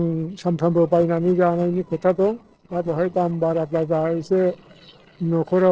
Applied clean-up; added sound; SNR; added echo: neural separator model SepFormer DNS4.